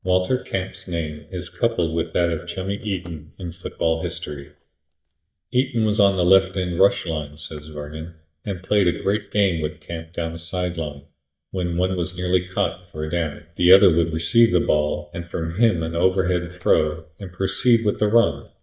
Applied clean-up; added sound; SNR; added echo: neural mask model DeepFilterNet 3.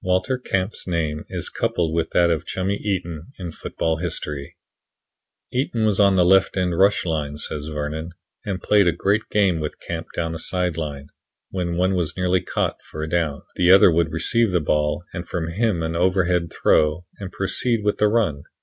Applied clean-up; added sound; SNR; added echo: none; none; none; none.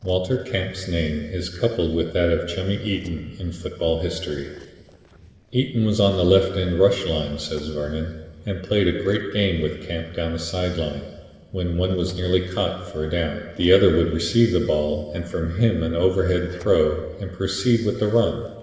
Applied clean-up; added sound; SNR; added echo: neural separator model SepFormer DNS4.